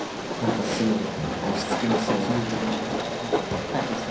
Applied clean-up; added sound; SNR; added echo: none; Train; -1 dB; reverberation time 0.6 s.